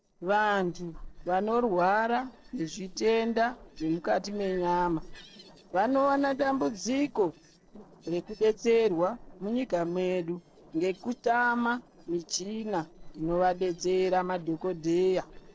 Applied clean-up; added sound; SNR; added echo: neural separator model SepFormer DNS4.